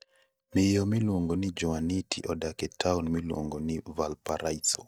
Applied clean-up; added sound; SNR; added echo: neural mask model DeepFilterNet 3.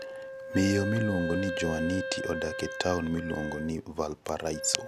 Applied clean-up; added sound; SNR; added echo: none; Wind instrument, woodwind instrument; 6 dB; none.